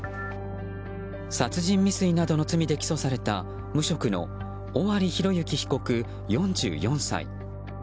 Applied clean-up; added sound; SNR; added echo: none; none; none; none.